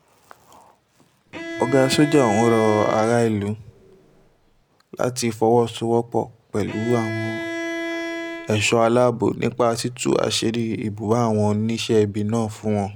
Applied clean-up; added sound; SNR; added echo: none; Bowed string instrument; 9 dB; none.